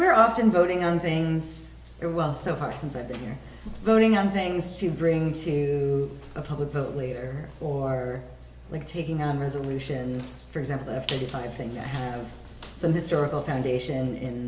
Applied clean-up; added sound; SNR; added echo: none; Squeak; 15 dB; none.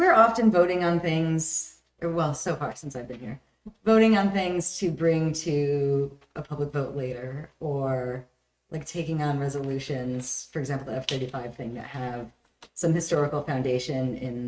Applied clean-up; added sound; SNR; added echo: neural mask model RNNoise.